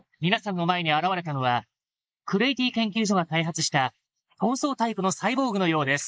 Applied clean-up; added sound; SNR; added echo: neural mask model Resemble Enhance denoiser.